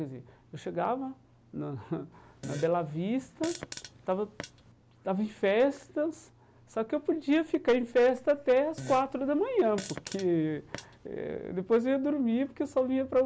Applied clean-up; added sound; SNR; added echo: none; Fart; 15 dB; none.